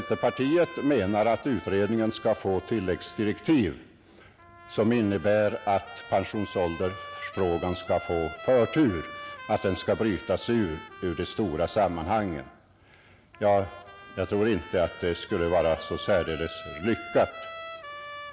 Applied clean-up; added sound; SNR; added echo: none; Trumpet; 16 dB; none.